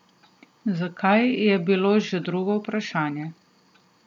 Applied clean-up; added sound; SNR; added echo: none; none; none; none.